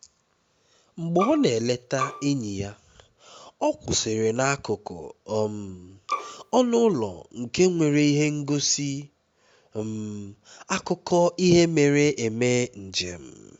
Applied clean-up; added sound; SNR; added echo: none; Bowed string instrument; 9 dB; none.